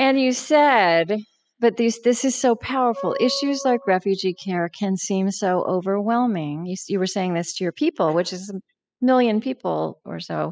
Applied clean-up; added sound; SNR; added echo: classical method spectral subtraction.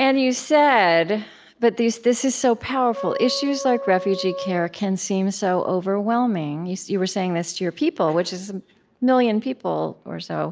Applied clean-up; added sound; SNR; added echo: none; Wind instrument, woodwind instrument; 11 dB; none.